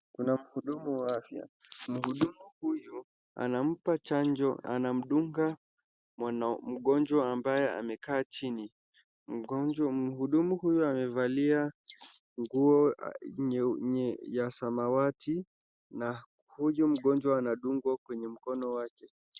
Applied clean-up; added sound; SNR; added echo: none; none; none; none.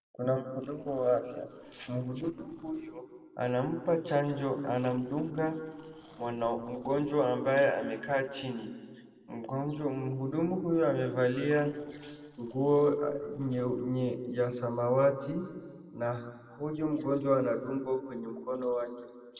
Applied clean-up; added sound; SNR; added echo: neural separator model SepFormer DNS4.